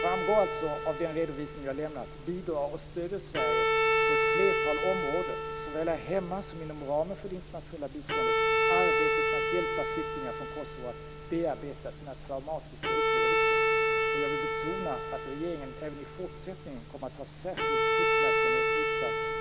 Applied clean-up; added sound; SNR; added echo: none; Bowed string instrument; -5 dB; none.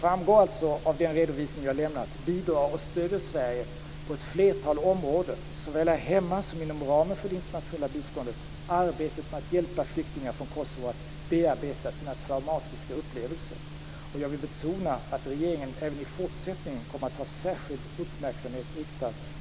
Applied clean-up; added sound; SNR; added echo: none; none; none; none.